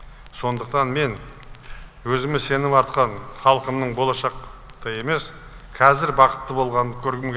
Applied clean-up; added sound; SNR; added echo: none; Crackle; 19 dB; none.